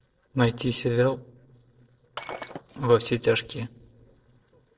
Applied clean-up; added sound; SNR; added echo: neural separator model SepFormer DNS4.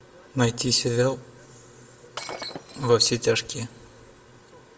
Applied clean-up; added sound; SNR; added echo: none; Shatter; 12 dB; reverberation time 0.6 s.